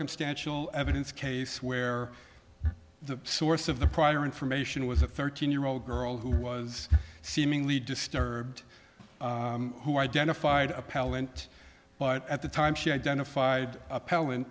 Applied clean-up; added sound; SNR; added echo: none; Bowed string instrument; 17 dB; none.